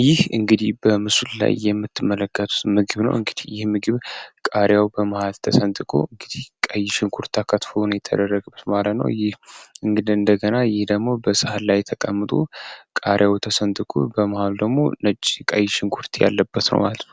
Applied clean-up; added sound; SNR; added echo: none; none; none; none.